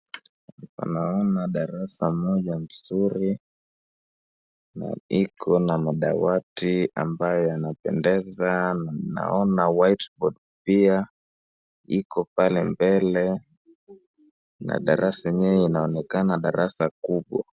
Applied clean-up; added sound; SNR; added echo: none; none; none; none.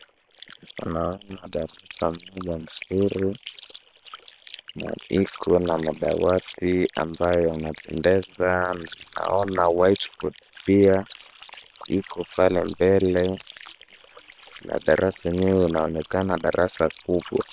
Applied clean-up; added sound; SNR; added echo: neural separator model SepFormer WHAM!.